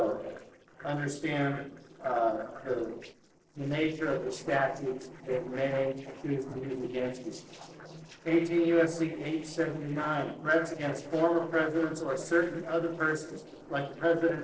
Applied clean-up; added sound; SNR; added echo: neural separator model SepFormer DNS4.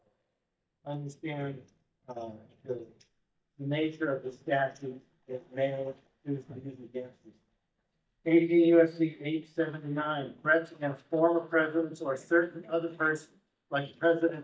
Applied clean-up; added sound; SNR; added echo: neural mask model DeepFilterNet 3.